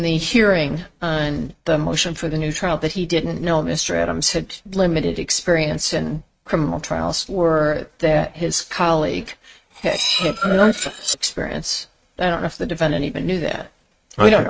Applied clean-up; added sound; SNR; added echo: neural mask model RNNoise.